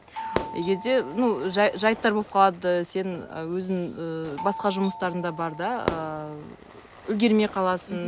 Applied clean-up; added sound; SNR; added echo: none; Doorbell + Fire / Fireworks; 12 dB; none.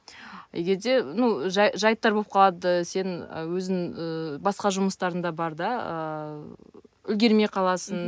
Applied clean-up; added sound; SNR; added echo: none; none; none; none.